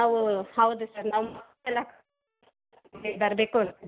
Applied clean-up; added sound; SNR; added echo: none; none; none; none.